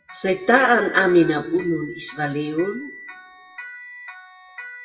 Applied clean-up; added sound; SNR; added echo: classical method WPE with log-MMSE.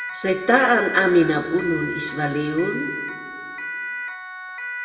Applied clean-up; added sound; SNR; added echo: none; Siren; 9 dB; reverberation time 2.0 s.